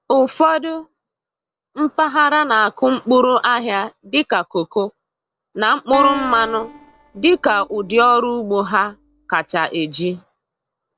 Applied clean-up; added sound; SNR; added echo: neural separator model SepFormer DNS4.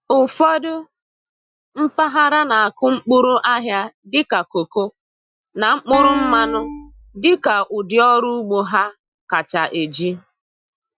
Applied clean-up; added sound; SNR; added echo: classical method Wiener filter.